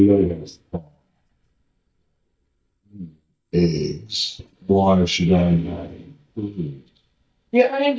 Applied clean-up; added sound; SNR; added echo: neural mask model DeepFilterNet 3.